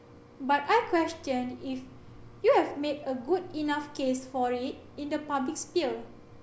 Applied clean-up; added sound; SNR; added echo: none; Mechanisms; 20 dB; none.